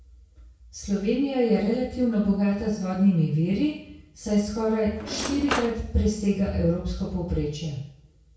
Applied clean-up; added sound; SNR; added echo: none; Cutlery, silverware / Drawer open or close; 7 dB; reverberation time 0.6 s.